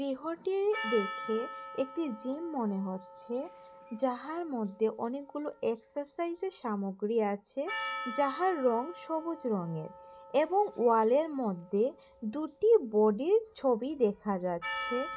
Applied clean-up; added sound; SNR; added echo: none; Percussion; 13 dB; none.